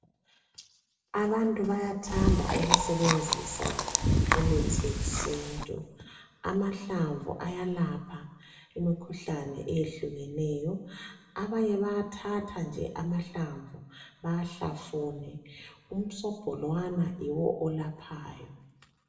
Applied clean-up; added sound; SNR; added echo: none; Chewing, mastication; -5 dB; reverberation time 0.9 s.